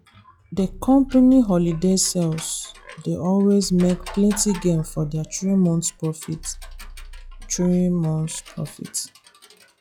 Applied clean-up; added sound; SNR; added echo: classical method log-MMSE.